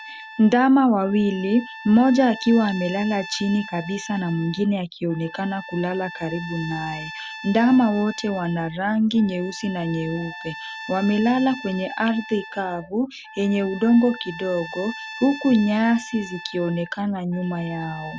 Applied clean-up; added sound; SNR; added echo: none; Trumpet; 16 dB; none.